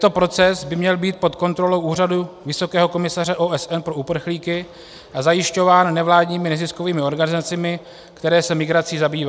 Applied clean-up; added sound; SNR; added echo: none; none; none; none.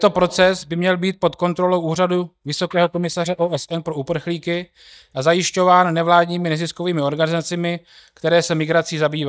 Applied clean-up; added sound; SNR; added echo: neural mask model DeepFilterNet 3.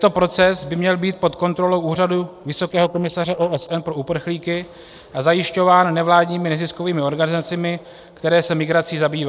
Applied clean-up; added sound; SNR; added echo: neural separator model SepFormer DNS4.